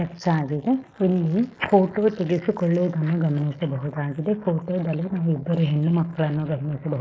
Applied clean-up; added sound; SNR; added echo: neural mask model Resemble Enhance denoiser.